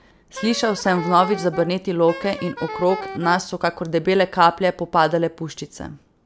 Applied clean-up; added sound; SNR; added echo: none; Wind instrument, woodwind instrument; 12 dB; none.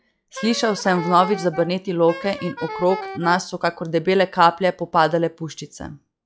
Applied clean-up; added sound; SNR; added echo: classical method log-MMSE.